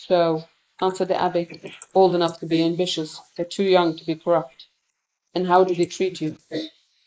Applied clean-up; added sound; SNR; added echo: neural mask model Resemble Enhance denoiser.